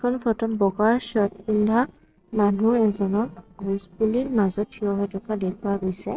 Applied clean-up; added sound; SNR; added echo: neural separator model SepFormer DNS4.